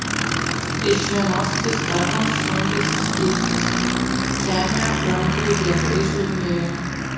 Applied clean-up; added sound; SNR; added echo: none; Aircraft; -3 dB; reverberation time 1.0 s.